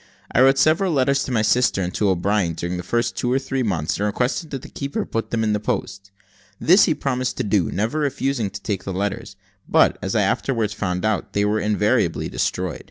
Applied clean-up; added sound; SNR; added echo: none; none; none; none.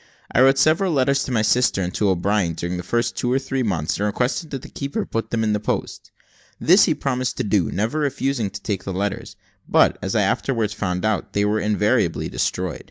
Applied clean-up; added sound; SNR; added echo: neural mask model Resemble Enhance denoiser.